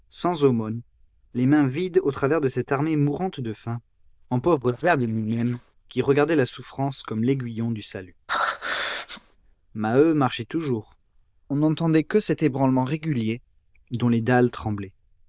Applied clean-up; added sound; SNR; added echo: neural diffusion model UNIVERSE++.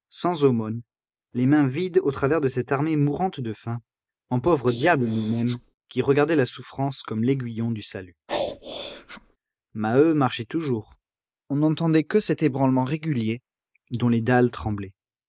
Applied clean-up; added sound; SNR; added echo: neural mask model Resemble Enhance denoiser.